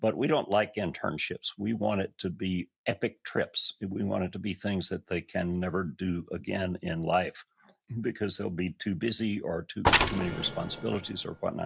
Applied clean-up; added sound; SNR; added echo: none; Mechanisms; -2 dB; none.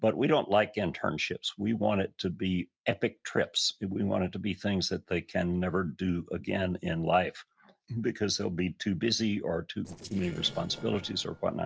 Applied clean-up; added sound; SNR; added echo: neural separator model SepFormer DNS4.